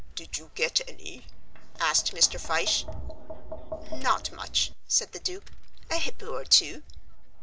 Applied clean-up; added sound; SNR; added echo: none; Tap; 16 dB; none.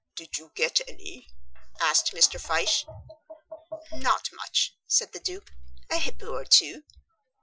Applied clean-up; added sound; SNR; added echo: classical method Wiener filter.